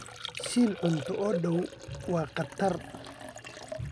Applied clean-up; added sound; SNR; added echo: none; Liquid; 10 dB; none.